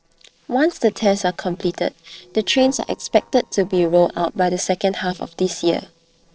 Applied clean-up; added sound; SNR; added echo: neural separator model SepFormer DNS4.